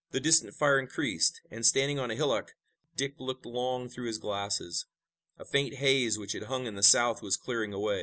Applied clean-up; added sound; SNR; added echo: none; none; none; none.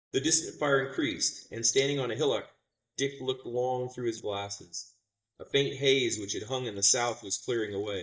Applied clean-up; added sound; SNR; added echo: neural mask model DeepFilterNet 3.